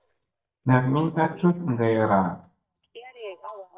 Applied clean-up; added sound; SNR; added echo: neural mask model DeepFilterNet 3.